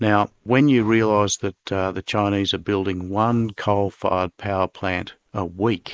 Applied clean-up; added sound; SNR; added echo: neural mask model Resemble Enhance denoiser.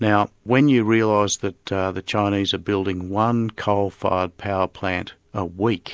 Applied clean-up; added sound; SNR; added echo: none; none; none; none.